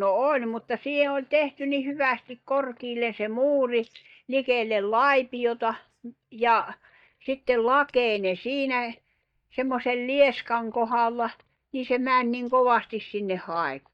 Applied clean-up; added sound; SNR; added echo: neural mask model DeepFilterNet 3.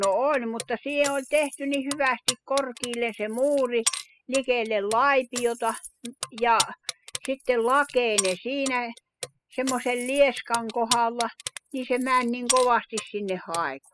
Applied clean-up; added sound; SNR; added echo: classical method spectral subtraction.